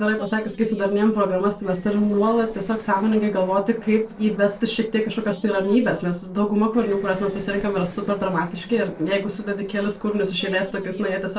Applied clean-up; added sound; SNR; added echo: neural separator model SepFormer DNS4.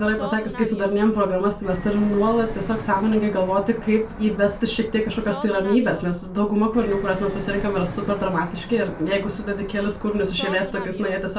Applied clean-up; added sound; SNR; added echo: none; Fixed-wing aircraft, airplane; 13 dB; reverberation time 0.2 s.